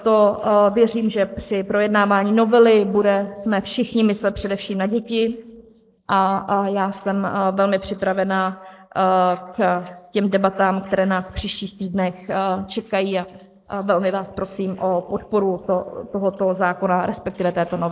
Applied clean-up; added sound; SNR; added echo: neural mask model Resemble Enhance denoiser.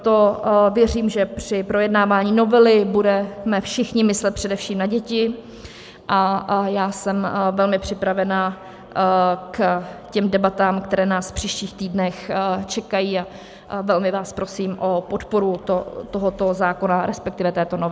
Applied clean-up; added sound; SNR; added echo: none; none; none; none.